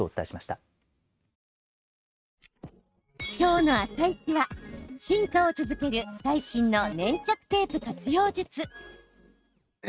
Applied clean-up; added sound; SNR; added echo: neural mask model RNNoise.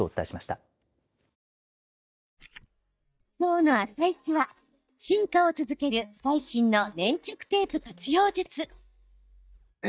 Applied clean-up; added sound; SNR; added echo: neural mask model DeepFilterNet 3.